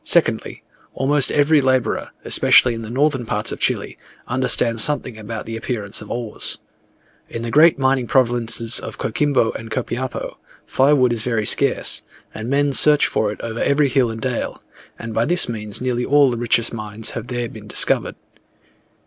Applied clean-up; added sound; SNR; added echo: none; none; none; none.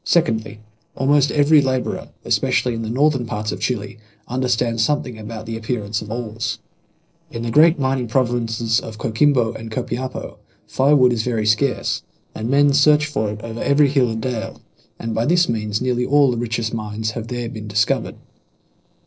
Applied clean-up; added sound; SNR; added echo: neural separator model SepFormer DNS4.